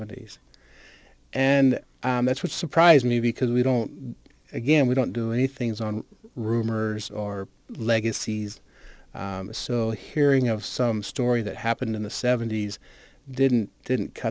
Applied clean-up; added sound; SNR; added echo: none; none; none; none.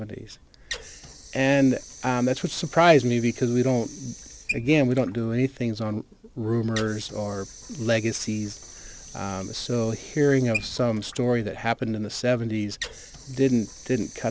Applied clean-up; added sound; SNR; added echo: none; Sink (filling or washing) / Water; 16 dB; none.